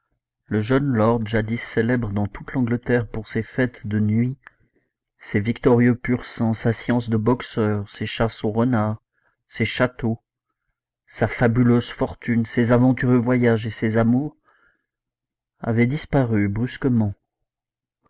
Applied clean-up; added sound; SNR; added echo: none; none; none; none.